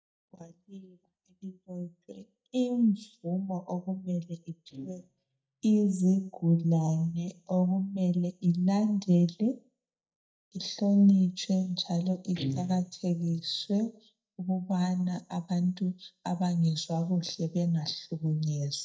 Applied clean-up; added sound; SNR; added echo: neural mask model DeepFilterNet 3.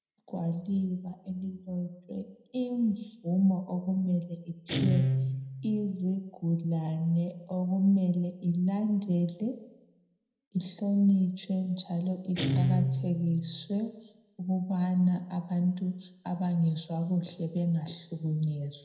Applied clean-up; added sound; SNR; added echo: none; Guitar; 8 dB; reverberation time 0.8 s.